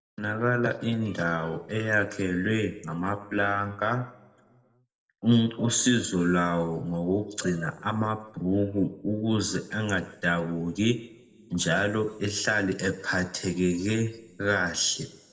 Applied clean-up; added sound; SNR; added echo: none; none; none; reverberation time 0.9 s.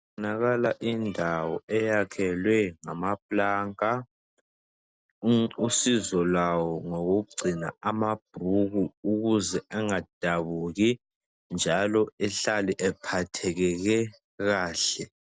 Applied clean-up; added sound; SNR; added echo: none; none; none; none.